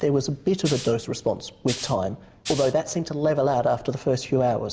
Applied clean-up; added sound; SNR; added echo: none; Rattle (instrument); 11 dB; none.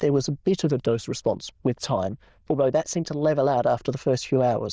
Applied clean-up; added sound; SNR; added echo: neural diffusion model UNIVERSE++.